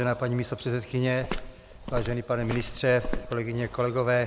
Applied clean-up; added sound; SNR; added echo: none; Walk, footsteps; 6 dB; none.